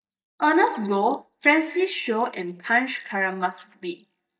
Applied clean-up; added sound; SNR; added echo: neural mask model DeepFilterNet 3.